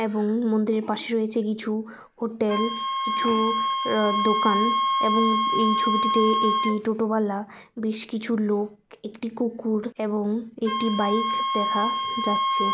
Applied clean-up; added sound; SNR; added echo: none; Wind instrument, woodwind instrument; 1 dB; none.